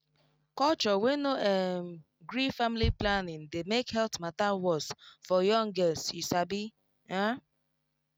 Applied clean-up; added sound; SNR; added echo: neural mask model RNNoise.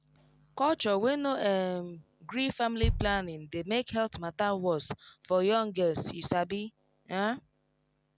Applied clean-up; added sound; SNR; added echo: none; Bass drum; 5 dB; none.